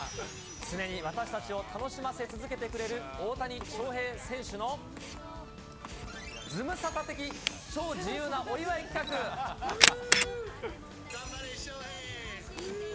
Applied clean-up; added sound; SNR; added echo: none; Camera; 0 dB; none.